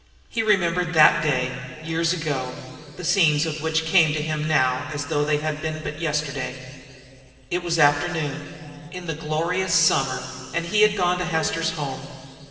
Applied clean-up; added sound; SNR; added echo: none; none; none; reverberation time 2.7 s.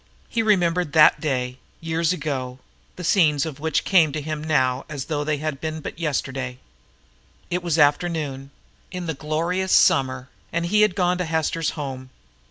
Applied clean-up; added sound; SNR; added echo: none; none; none; none.